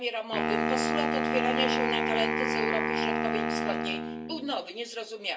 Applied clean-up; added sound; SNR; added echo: none; Wind instrument, woodwind instrument; -4 dB; reverberation time 0.2 s.